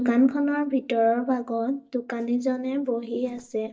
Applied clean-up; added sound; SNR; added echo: neural mask model DeepFilterNet 3.